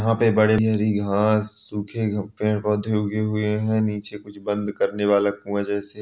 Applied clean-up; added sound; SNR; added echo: none; none; none; none.